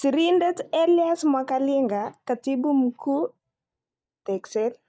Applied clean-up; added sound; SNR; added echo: neural mask model DeepFilterNet 3.